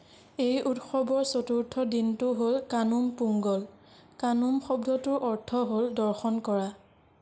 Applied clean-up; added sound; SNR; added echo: none; none; none; none.